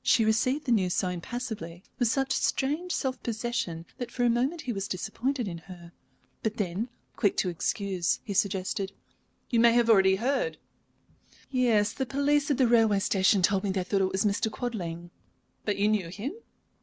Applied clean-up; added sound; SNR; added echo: none; none; none; none.